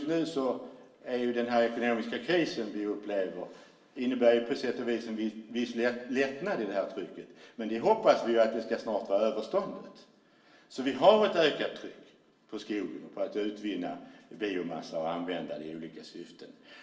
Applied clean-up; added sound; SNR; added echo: none; none; none; reverberation time 0.7 s.